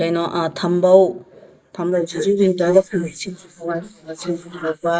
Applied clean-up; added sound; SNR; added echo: neural mask model Resemble Enhance denoiser.